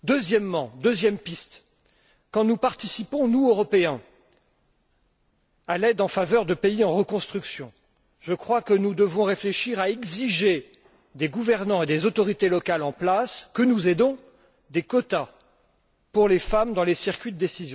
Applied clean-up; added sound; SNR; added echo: none; none; none; none.